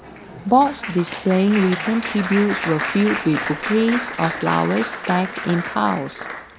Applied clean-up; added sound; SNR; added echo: none; Applause; 8 dB; none.